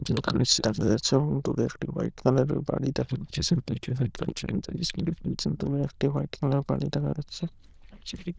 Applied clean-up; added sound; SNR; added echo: neural diffusion model UNIVERSE++.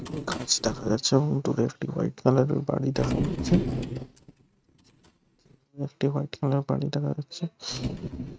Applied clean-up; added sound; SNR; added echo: neural mask model RNNoise.